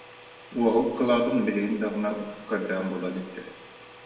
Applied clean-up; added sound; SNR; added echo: none; Domestic sounds, home sounds; 18 dB; reverberation time 1.1 s.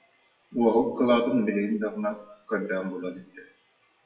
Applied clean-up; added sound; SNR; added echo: classical method WPE with log-MMSE.